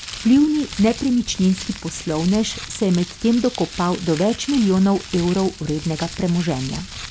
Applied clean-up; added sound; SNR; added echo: none; Crumpling, crinkling; 14 dB; none.